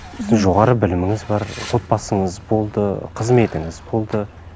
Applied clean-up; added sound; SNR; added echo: none; Truck; 18 dB; none.